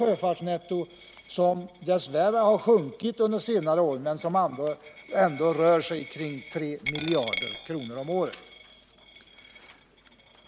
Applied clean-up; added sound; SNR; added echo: none; Coin (dropping); 16 dB; none.